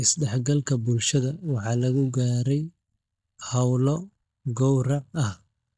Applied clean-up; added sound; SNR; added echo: neural mask model DeepFilterNet 3.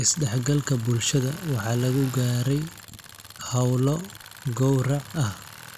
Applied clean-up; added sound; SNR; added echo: none; Tools + Tools; 18 dB; none.